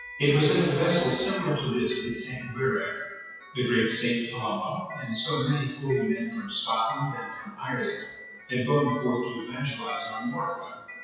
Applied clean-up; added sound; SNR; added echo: classical method WPE with log-MMSE.